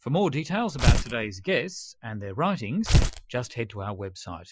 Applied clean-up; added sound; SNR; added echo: classical method Wiener filter.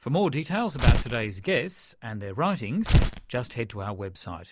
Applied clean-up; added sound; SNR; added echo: none; Tearing; -3 dB; none.